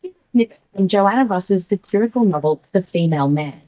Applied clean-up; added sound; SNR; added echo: neural mask model DeepFilterNet 3.